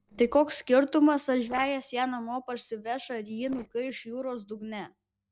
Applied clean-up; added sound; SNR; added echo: neural separator model SepFormer DNS4.